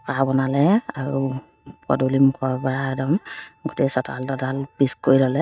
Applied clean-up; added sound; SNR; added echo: neural mask model RNNoise.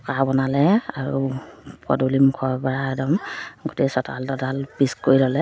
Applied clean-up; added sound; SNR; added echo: none; none; none; none.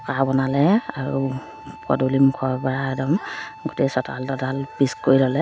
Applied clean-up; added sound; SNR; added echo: none; Wind instrument, woodwind instrument; 19 dB; none.